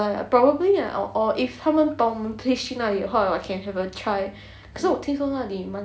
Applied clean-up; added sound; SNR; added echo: none; none; none; none.